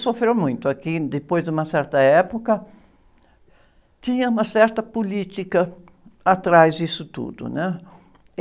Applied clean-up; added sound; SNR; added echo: none; none; none; none.